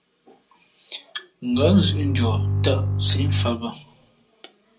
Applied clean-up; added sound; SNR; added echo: none; Bowed string instrument; -3 dB; reverberation time 0.2 s.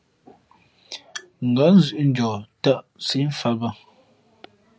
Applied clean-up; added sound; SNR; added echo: none; none; none; none.